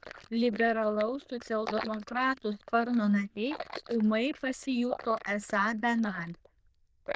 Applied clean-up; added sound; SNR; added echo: neural diffusion model UNIVERSE++.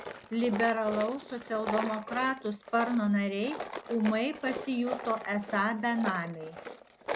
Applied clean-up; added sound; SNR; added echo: none; Tools; 9 dB; none.